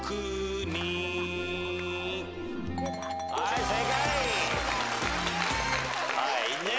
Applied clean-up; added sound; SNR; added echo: none; none; none; none.